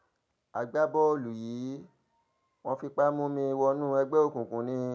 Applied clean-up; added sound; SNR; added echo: none; none; none; none.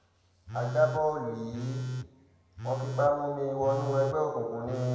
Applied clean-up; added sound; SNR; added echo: none; Telephone; 7 dB; reverberation time 1.1 s.